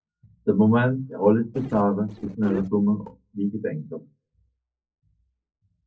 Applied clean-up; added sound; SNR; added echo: neural separator model SepFormer DNS4.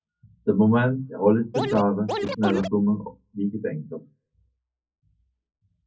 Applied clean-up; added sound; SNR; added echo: none; Scratching (performance technique); 4 dB; reverberation time 0.4 s.